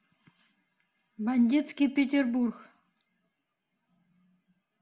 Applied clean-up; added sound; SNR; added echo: none; none; none; none.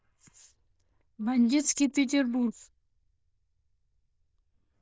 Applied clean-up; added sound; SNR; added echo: neural diffusion model UNIVERSE++.